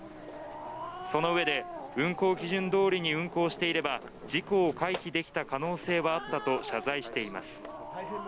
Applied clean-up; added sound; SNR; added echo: none; Growling; 12 dB; none.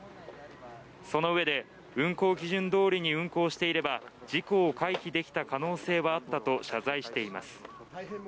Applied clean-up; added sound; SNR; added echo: none; none; none; none.